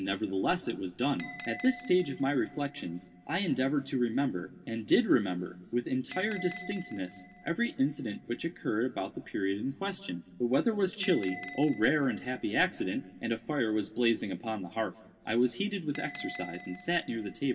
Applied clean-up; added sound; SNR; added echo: none; Bell; 18 dB; reverberation time 1.4 s.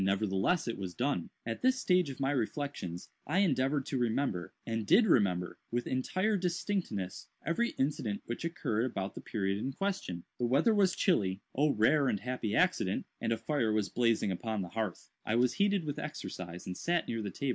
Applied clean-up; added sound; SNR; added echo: none; none; none; none.